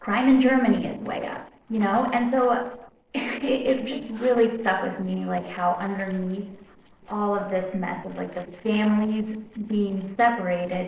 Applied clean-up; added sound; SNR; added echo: neural separator model SepFormer DNS4.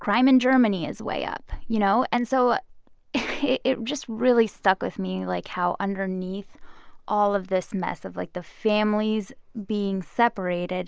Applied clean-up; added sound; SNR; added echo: none; none; none; none.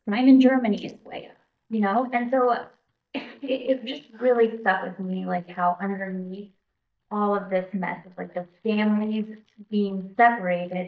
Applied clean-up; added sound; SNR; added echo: neural mask model DeepFilterNet 3.